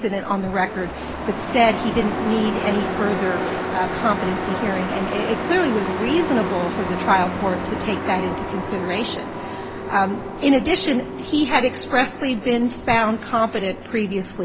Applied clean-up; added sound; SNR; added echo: none; Truck; 5 dB; none.